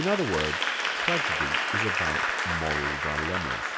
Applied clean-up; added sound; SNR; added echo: none; Applause / Crowd; -4 dB; none.